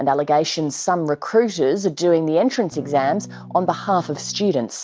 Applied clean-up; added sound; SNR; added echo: none; Electric guitar / Strum; 17 dB; none.